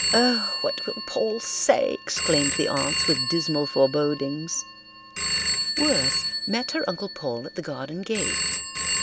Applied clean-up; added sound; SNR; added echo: none; Telephone; 0 dB; none.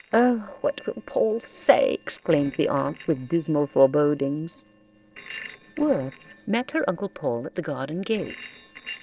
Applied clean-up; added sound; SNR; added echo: neural separator model SepFormer DNS4.